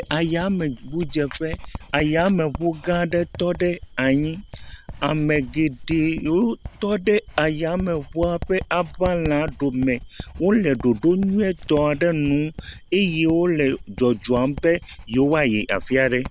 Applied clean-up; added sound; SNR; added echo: none; Writing; 15 dB; none.